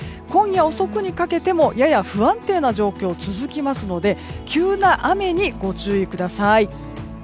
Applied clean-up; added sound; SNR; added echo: none; none; none; none.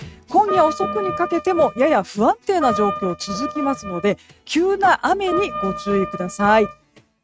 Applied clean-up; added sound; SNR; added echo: neural mask model RNNoise.